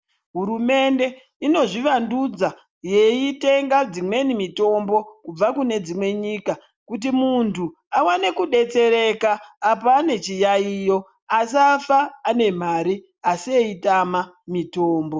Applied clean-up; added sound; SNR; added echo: none; none; none; none.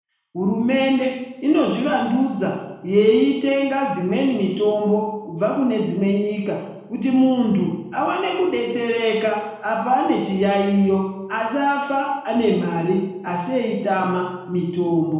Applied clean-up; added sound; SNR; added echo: none; none; none; reverberation time 0.9 s.